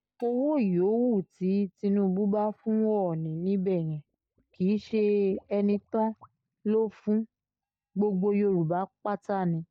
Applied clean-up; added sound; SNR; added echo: neural mask model DeepFilterNet 3.